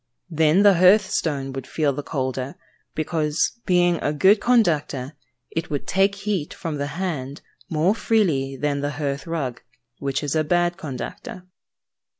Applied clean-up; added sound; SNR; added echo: none; none; none; none.